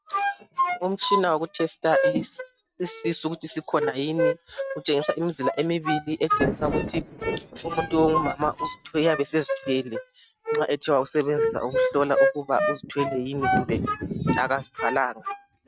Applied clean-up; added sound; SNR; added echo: neural mask model RNNoise.